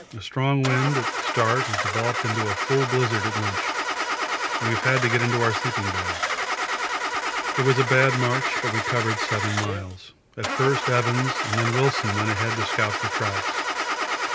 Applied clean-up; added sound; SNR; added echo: none; Engine starting / Car; 1 dB; none.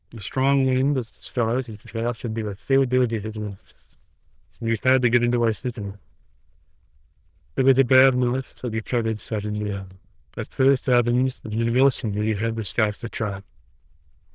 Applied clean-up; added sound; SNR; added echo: neural diffusion model UNIVERSE++.